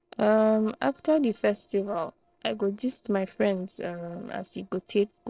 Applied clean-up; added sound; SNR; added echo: neural separator model SepFormer DNS4.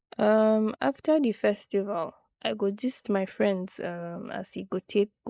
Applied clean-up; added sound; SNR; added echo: neural mask model Resemble Enhance denoiser.